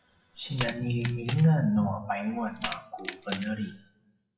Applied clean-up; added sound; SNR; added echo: classical method WPE with log-MMSE.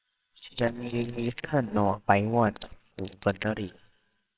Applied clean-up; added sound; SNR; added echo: neural separator model SepFormer WHAMR!.